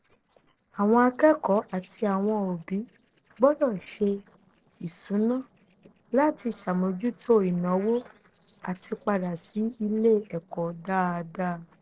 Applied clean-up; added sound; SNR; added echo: neural separator model SepFormer DNS4.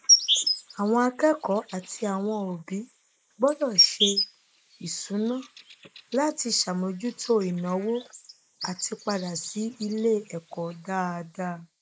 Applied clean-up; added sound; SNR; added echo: neural mask model Resemble Enhance denoiser.